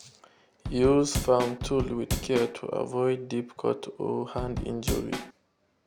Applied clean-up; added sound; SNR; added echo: none; Drum / Drum kit; 5 dB; none.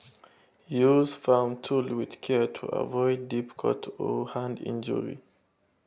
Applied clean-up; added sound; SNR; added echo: none; none; none; none.